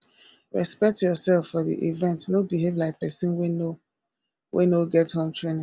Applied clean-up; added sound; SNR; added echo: none; none; none; none.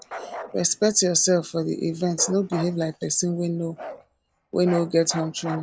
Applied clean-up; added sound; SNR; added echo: none; Bark; 15 dB; none.